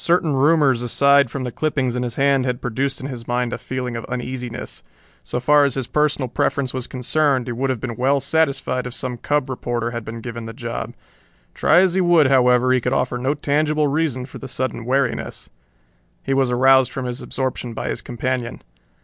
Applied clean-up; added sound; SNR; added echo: none; none; none; none.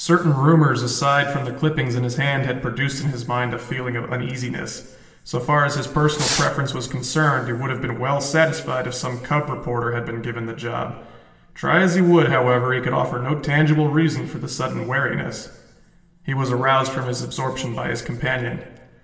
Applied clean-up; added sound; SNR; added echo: none; Fireworks; 8 dB; reverberation time 1.2 s.